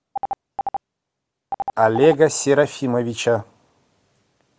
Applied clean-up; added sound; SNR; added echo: none; Telephone; 9 dB; none.